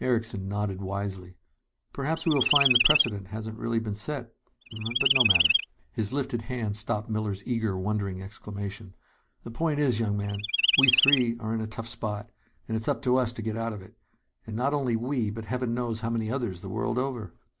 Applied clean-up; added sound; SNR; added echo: none; Chirp, tweet; -4 dB; none.